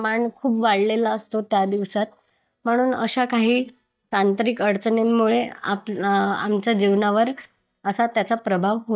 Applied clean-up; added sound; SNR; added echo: neural mask model DeepFilterNet 3.